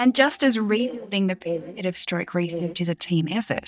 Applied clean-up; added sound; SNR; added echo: neural mask model DeepFilterNet 3.